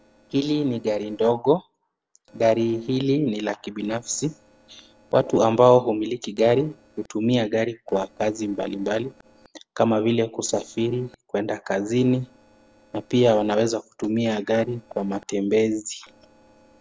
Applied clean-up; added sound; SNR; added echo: neural separator model SepFormer DNS4.